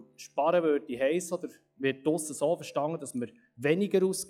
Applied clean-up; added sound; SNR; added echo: classical method log-MMSE.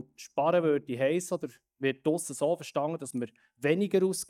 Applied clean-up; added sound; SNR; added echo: neural mask model DeepFilterNet 3.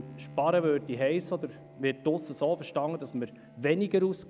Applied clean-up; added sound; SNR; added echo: none; Bowed string instrument; 19 dB; none.